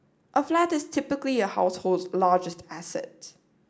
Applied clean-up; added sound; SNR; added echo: none; none; none; none.